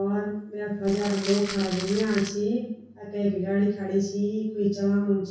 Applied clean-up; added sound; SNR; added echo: none; Crumpling, crinkling; 12 dB; reverberation time 0.6 s.